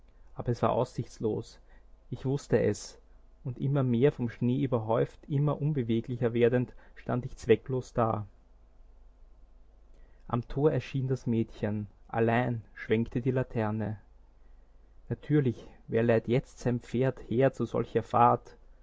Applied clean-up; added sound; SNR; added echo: none; none; none; none.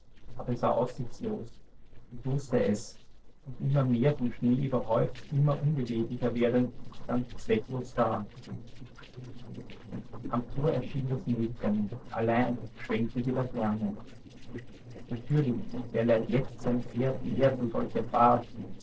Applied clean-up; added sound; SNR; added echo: neural separator model SepFormer DNS4.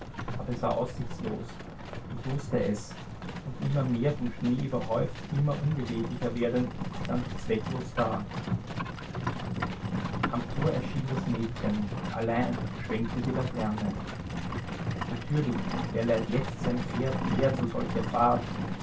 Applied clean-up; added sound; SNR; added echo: none; Livestock, farm animals, working animals; 4 dB; reverberation time 0.2 s.